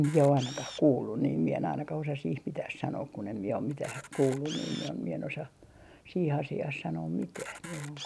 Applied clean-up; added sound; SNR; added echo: none; Camera; 17 dB; none.